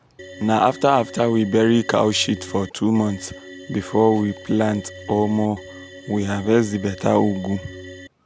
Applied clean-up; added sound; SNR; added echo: none; Organ; 17 dB; none.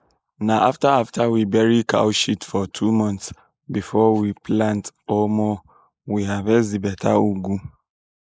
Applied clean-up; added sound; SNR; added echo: neural mask model Resemble Enhance denoiser.